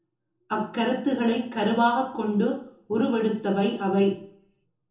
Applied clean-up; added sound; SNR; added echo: none; none; none; reverberation time 0.6 s.